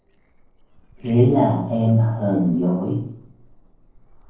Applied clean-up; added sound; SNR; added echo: neural separator model SepFormer DNS4.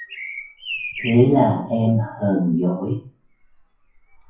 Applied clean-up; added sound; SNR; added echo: classical method WPE with log-MMSE.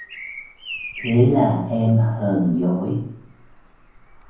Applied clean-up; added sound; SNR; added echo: none; Bird vocalization, bird call, bird song; 17 dB; reverberation time 0.9 s.